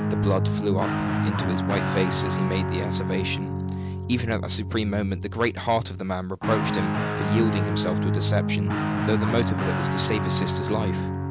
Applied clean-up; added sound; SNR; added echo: none; Guitar; -2 dB; none.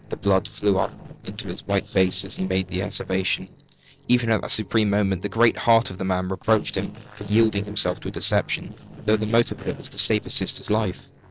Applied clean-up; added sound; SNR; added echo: neural separator model SepFormer DNS4.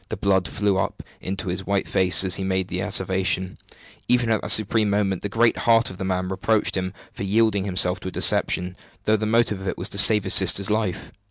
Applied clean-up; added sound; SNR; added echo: none; none; none; none.